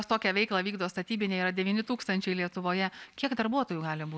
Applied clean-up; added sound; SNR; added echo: none; none; none; none.